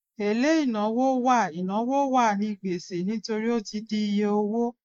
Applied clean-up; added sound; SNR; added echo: neural mask model Resemble Enhance denoiser.